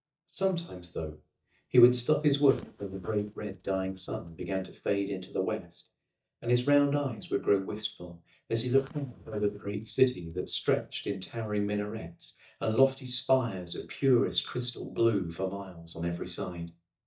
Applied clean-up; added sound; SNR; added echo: neural mask model DeepFilterNet 3.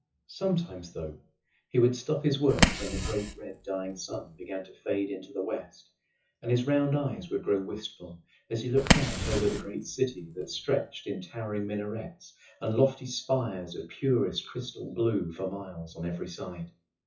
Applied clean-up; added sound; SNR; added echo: classical method WPE with log-MMSE.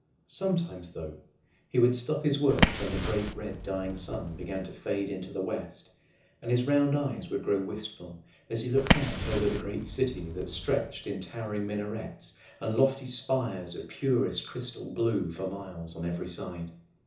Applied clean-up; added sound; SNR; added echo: none; Fire; 1 dB; reverberation time 0.6 s.